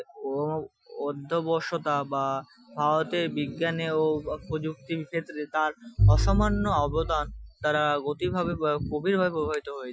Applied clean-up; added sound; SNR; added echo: classical method Wiener filter.